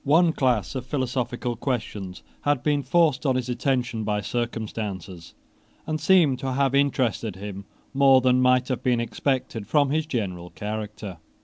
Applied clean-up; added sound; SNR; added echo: none; none; none; none.